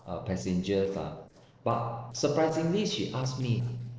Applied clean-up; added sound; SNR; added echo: neural separator model SepFormer DNS4.